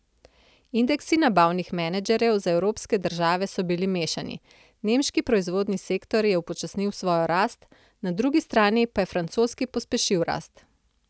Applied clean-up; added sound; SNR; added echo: none; none; none; none.